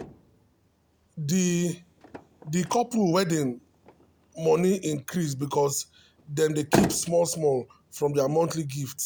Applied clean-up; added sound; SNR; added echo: none; Motor vehicle (road); 10 dB; none.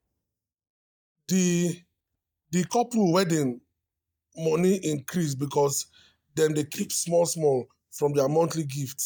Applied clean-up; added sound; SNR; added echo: neural mask model DeepFilterNet 3.